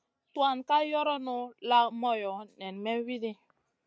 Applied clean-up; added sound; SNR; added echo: none; none; none; none.